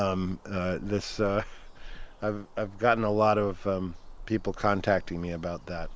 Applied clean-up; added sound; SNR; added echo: none; Bird vocalization, bird call, bird song; 13 dB; none.